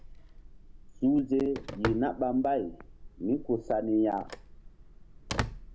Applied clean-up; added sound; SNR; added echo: none; Telephone; 10 dB; none.